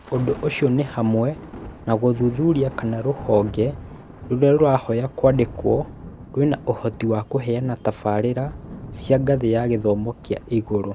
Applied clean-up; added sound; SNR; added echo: none; Thunder; 16 dB; none.